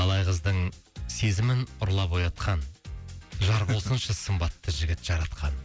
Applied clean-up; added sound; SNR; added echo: none; none; none; none.